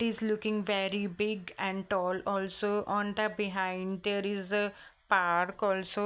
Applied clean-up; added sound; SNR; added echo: none; none; none; none.